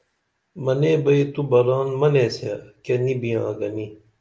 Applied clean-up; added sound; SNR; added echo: none; none; none; none.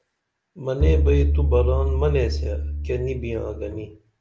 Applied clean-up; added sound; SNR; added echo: none; Bowed string instrument; -4 dB; none.